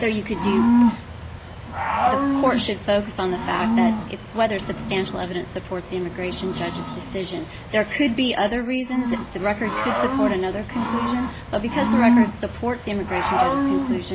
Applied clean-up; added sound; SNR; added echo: none; Cricket / Growling; -1 dB; none.